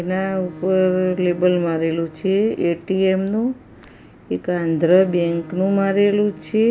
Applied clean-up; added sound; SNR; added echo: none; Bowed string instrument; 20 dB; none.